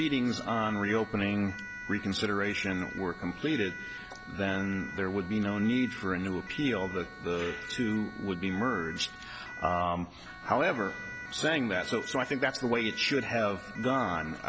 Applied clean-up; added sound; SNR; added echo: none; Siren; 12 dB; none.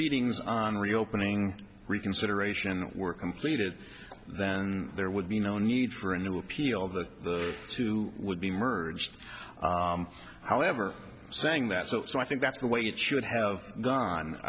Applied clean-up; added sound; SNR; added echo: none; none; none; none.